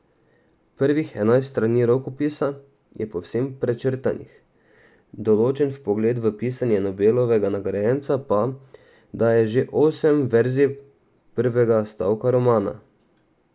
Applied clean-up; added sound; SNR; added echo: none; none; none; none.